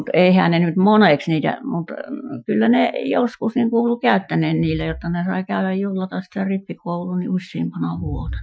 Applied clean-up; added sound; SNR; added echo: classical method Wiener filter.